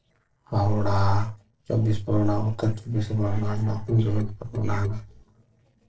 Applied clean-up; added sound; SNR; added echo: neural separator model SepFormer DNS4.